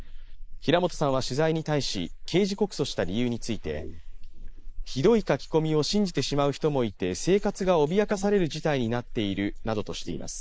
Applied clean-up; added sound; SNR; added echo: neural mask model Resemble Enhance denoiser.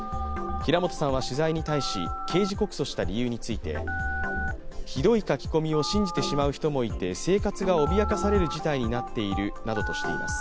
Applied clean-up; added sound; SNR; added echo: none; Telephone; 7 dB; none.